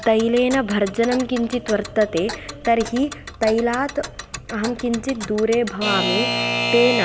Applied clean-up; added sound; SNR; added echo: none; Alarm / Clock; 7 dB; none.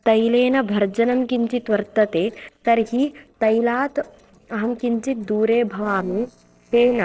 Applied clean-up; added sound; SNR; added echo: neural separator model SepFormer DNS4.